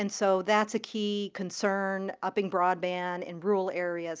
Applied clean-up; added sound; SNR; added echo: none; none; none; none.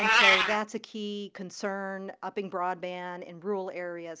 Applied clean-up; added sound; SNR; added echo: none; Meow; -3 dB; none.